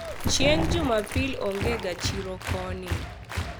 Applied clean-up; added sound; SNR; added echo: none; Growling + Applause; 1 dB; none.